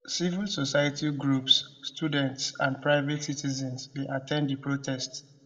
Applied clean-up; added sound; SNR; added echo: none; none; none; reverberation time 0.7 s.